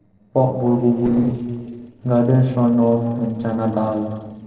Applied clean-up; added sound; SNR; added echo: neural separator model SepFormer DNS4.